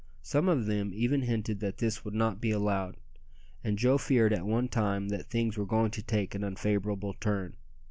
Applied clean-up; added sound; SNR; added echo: none; none; none; none.